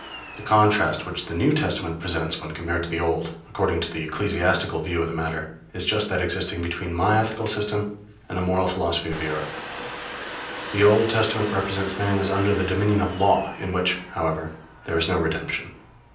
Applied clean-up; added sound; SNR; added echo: none; Domestic sounds, home sounds; 14 dB; reverberation time 0.6 s.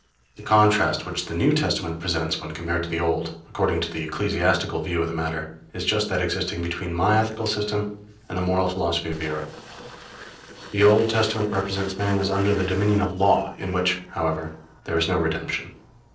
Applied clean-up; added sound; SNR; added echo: neural separator model SepFormer DNS4.